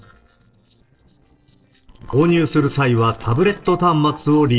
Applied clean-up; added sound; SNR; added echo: neural separator model SepFormer DNS4.